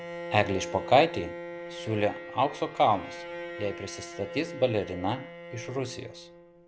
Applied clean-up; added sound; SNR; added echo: none; Bowed string instrument; 11 dB; none.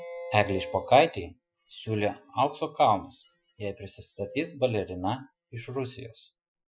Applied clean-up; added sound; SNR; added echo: classical method Wiener filter.